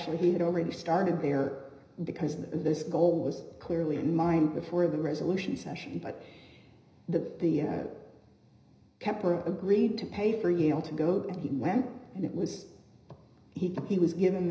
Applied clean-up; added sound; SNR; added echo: none; none; none; reverberation time 0.9 s.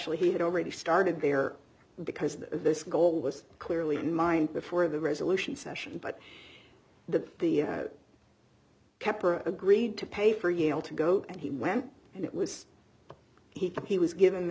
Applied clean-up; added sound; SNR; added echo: none; none; none; none.